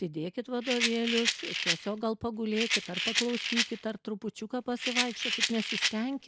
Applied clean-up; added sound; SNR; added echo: none; Rattle; -1 dB; none.